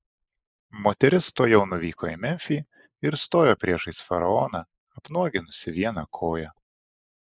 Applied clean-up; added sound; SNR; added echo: neural mask model Resemble Enhance denoiser.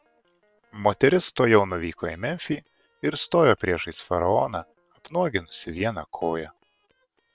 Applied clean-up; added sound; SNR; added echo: neural separator model SepFormer WHAM!.